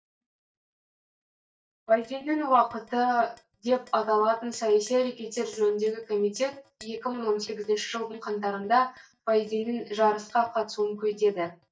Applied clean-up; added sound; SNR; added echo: neural mask model DeepFilterNet 3.